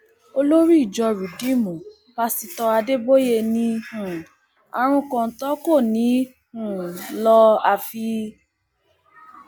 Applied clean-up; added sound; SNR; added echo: none; none; none; none.